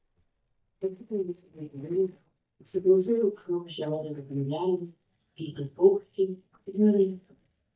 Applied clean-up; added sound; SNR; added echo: neural mask model DeepFilterNet 3.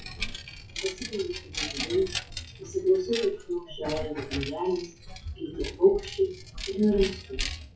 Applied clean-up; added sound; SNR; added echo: classical method WPE with log-MMSE.